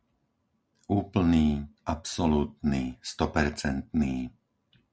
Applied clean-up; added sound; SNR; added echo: none; none; none; none.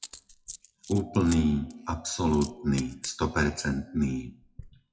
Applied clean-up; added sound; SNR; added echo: classical method WPE with log-MMSE.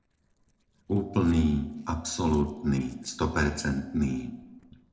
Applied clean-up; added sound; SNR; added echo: neural separator model SepFormer DNS4.